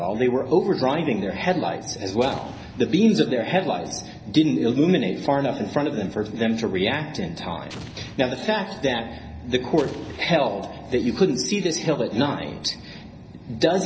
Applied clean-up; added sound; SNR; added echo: none; Explosion; 20 dB; reverberation time 0.5 s.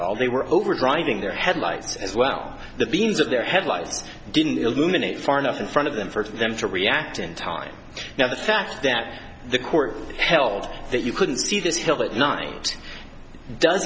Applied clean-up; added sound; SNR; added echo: none; none; none; none.